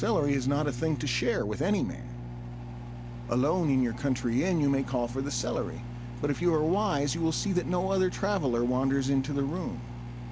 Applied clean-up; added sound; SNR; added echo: none; Microwave oven; 9 dB; none.